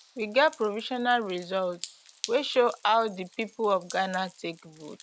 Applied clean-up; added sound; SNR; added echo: none; Drip; 20 dB; none.